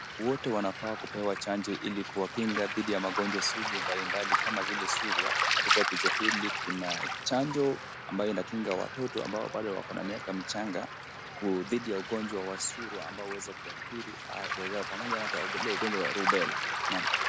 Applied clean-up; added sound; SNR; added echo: none; Waves, surf; 0 dB; none.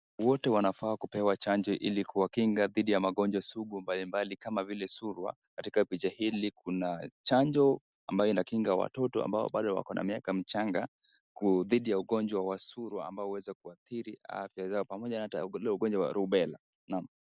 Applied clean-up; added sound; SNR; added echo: none; none; none; none.